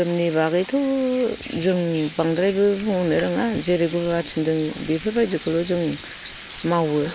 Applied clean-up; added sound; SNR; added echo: neural mask model Resemble Enhance denoiser.